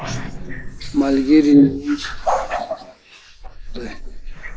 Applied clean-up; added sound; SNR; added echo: neural mask model Resemble Enhance denoiser.